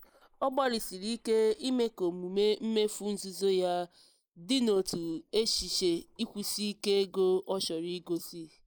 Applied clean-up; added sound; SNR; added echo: neural mask model Resemble Enhance denoiser.